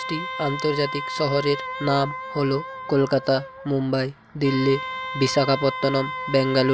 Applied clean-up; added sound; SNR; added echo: none; Wind instrument, woodwind instrument; 9 dB; none.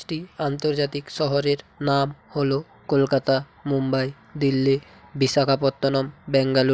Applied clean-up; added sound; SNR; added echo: none; none; none; none.